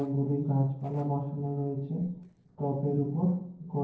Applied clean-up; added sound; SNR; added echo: neural separator model SepFormer DNS4.